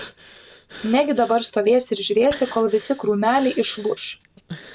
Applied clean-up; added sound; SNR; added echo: none; Breathing; 18 dB; none.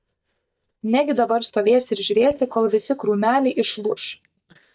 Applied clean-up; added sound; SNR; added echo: neural mask model DeepFilterNet 3.